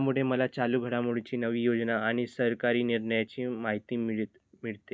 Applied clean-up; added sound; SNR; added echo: none; none; none; none.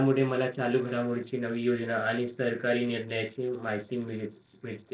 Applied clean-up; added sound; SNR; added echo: neural separator model SepFormer DNS4.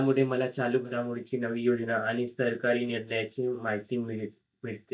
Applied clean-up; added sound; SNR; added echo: neural mask model DeepFilterNet 3.